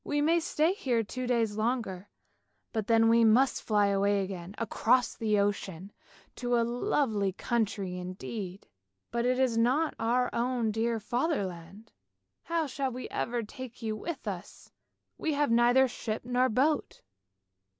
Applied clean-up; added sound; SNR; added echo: none; none; none; none.